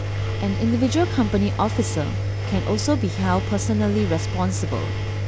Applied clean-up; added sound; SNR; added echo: none; Engine; 1 dB; none.